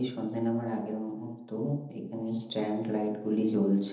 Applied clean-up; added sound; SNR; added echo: none; none; none; reverberation time 0.9 s.